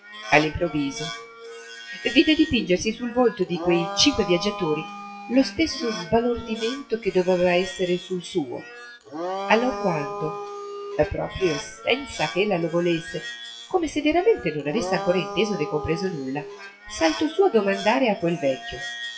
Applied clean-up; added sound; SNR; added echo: classical method WPE with log-MMSE.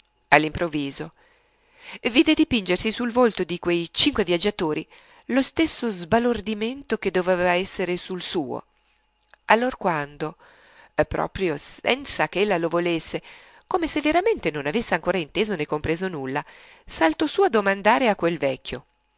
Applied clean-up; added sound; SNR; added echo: none; none; none; none.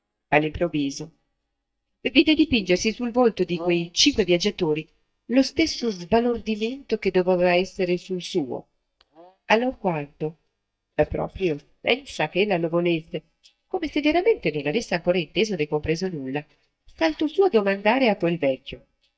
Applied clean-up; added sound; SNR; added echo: neural mask model DeepFilterNet 3.